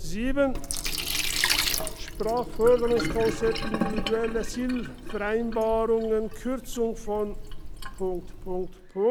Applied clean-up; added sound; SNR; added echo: none; Sink (filling or washing); 3 dB; none.